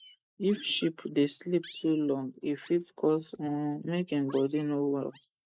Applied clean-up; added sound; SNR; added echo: neural mask model Resemble Enhance denoiser.